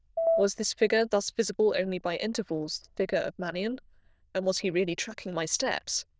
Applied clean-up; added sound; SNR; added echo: neural diffusion model UNIVERSE++.